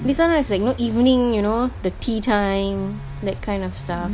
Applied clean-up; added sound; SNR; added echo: none; Musical instrument; 13 dB; none.